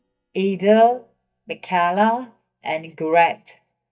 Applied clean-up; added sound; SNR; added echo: neural mask model DeepFilterNet 3.